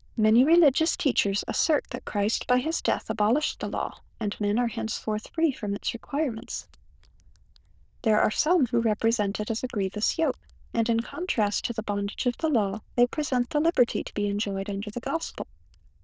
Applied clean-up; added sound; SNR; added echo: neural diffusion model UNIVERSE++.